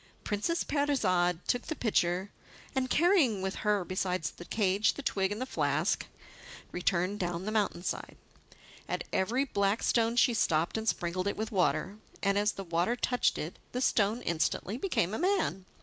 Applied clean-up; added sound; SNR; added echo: none; none; none; none.